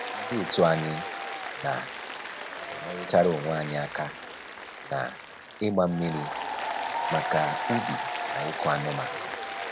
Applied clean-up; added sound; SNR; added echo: none; Applause; 4 dB; none.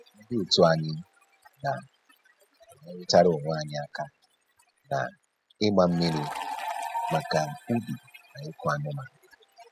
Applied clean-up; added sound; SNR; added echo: classical method spectral subtraction.